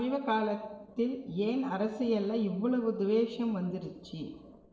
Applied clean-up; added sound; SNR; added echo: none; none; none; reverberation time 0.8 s.